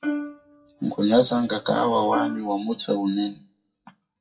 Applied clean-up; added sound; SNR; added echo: classical method WPE with log-MMSE.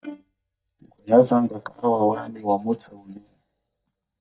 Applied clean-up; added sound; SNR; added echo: neural mask model DeepFilterNet 3.